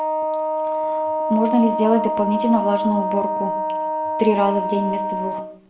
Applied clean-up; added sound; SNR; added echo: none; Wind instrument, woodwind instrument; 1 dB; reverberation time 0.7 s.